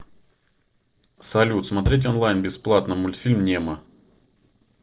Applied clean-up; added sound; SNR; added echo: neural separator model SepFormer DNS4.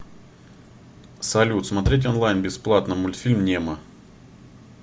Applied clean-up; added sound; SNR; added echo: none; Bass drum; 9 dB; none.